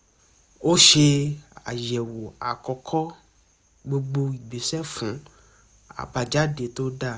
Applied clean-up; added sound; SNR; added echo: none; none; none; none.